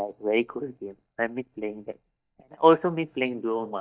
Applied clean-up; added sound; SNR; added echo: neural mask model DeepFilterNet 3.